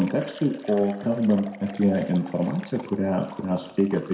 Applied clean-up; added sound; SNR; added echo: none; Liquid; 18 dB; reverberation time 0.6 s.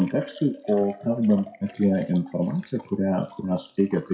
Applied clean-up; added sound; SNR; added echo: classical method WPE with log-MMSE.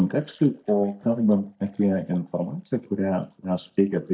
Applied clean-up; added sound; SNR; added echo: neural mask model DeepFilterNet 3.